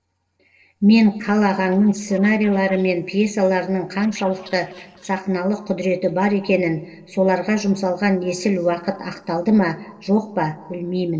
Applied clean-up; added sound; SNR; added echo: neural separator model SepFormer DNS4.